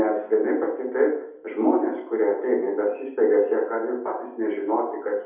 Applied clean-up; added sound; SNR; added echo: none; none; none; reverberation time 0.8 s.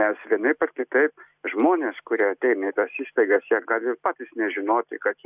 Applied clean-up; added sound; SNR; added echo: none; none; none; none.